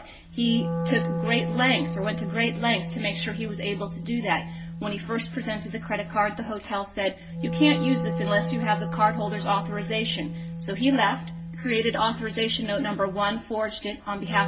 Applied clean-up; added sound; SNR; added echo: none; Wind instrument, woodwind instrument; 5 dB; reverberation time 0.1 s.